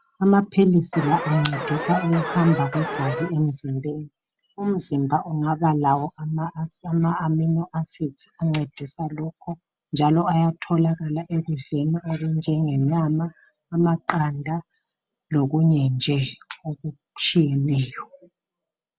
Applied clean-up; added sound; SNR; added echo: none; Alarm; 6 dB; none.